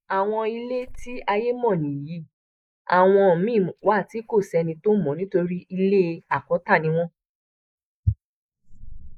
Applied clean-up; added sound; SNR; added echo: neural mask model Resemble Enhance denoiser.